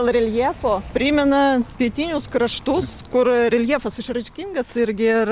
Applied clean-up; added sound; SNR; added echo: none; none; none; none.